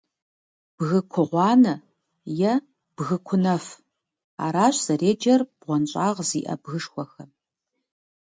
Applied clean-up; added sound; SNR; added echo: none; none; none; none.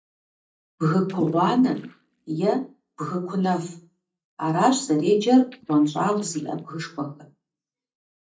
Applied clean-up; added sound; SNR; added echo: neural mask model DeepFilterNet 3.